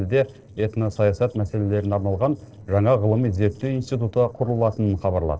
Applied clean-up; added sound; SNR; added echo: neural separator model SepFormer DNS4.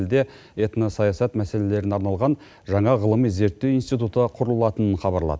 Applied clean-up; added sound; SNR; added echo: none; none; none; none.